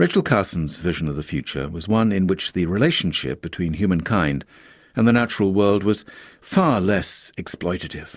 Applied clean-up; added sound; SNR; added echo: none; none; none; none.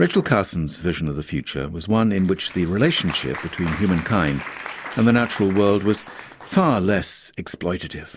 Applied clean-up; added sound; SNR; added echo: none; Applause; 17 dB; none.